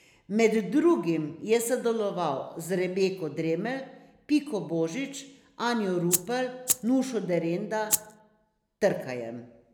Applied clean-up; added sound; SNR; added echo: none; Rattle (instrument); 1 dB; none.